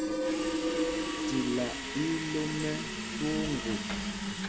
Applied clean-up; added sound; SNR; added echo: none; Fill (with liquid) + Drill; -2 dB; none.